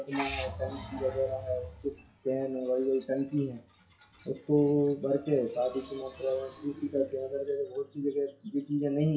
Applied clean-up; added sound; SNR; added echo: classical method WPE with log-MMSE.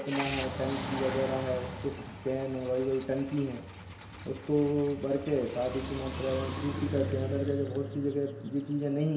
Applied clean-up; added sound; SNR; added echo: none; Car; 7 dB; reverberation time 0.7 s.